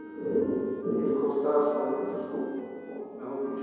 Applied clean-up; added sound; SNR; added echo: none; Wind instrument, woodwind instrument; 16 dB; reverberation time 2.2 s.